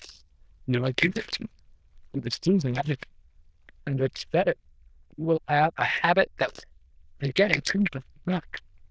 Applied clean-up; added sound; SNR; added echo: neural diffusion model UNIVERSE++.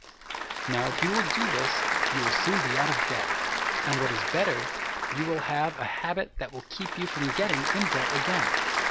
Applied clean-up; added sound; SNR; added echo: none; Applause / Crowd; -3 dB; none.